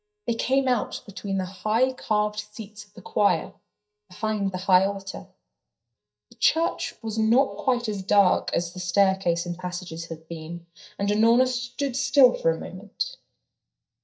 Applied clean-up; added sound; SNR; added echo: neural mask model DeepFilterNet 3.